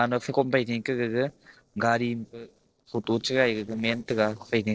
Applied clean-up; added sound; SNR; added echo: neural separator model SepFormer DNS4.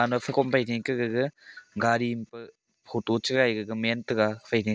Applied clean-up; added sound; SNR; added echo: none; none; none; none.